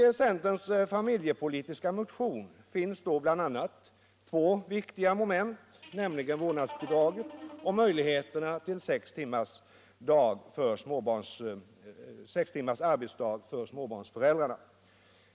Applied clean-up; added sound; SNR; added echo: none; Guitar; 17 dB; none.